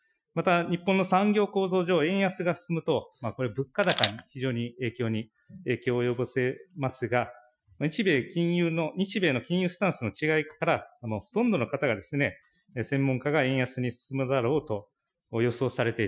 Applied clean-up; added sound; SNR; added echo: classical method Wiener filter.